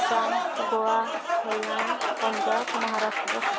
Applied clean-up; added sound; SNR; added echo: none; Applause; -2 dB; none.